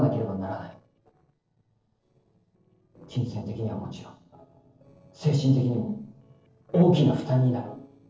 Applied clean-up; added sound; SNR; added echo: neural separator model SepFormer DNS4.